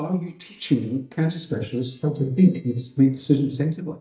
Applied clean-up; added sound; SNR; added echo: neural mask model DeepFilterNet 3.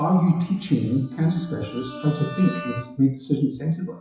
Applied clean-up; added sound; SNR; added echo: classical method WPE with log-MMSE.